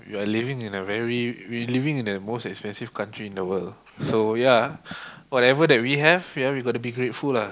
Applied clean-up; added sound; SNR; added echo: none; none; none; none.